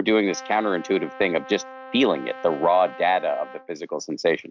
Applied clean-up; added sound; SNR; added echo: none; Brass instrument; 17 dB; none.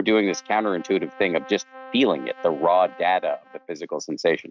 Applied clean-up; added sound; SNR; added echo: neural mask model RNNoise.